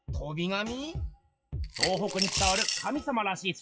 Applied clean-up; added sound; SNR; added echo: classical method WPE with log-MMSE.